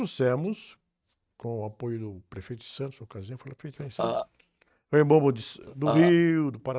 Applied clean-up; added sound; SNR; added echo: neural mask model RNNoise.